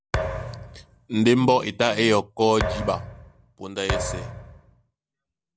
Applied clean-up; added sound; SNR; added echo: none; Thump, thud; 6 dB; none.